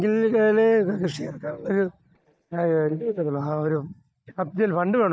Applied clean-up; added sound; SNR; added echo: neural mask model DeepFilterNet 3.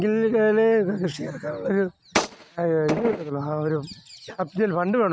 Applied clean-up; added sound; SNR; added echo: neural mask model RNNoise.